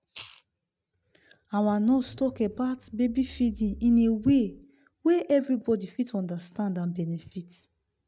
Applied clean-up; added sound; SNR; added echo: neural mask model RNNoise.